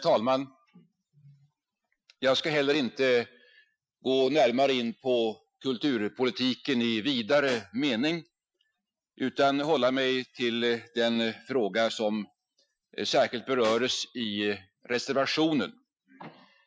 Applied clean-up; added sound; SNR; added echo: classical method Wiener filter.